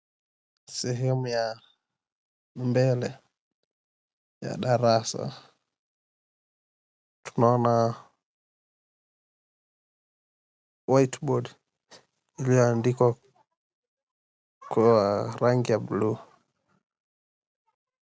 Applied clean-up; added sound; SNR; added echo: none; none; none; none.